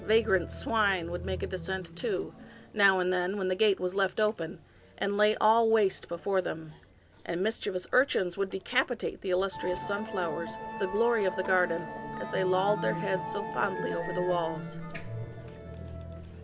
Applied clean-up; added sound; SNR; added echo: none; Musical instrument; 10 dB; none.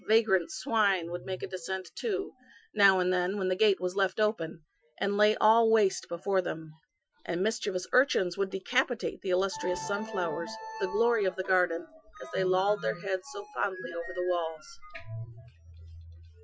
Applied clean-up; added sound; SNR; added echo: classical method Wiener filter.